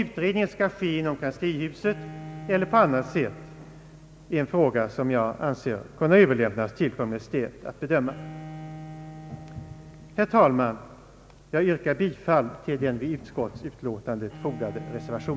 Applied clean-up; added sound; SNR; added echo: none; Bowed string instrument; 18 dB; none.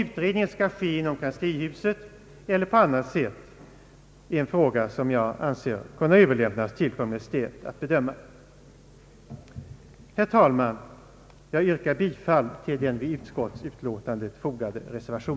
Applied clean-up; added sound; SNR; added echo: none; none; none; none.